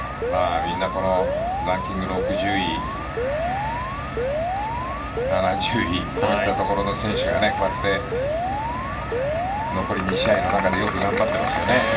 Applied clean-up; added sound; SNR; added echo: none; Alarm; 3 dB; reverberation time 2.5 s.